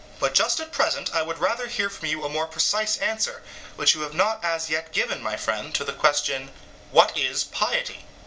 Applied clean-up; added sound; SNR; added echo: none; none; none; none.